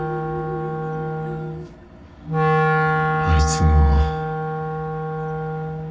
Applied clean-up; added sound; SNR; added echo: none; Wind instrument, woodwind instrument; -1 dB; reverberation time 0.4 s.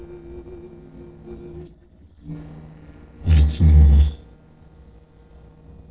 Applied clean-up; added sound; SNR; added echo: neural separator model SepFormer DNS4.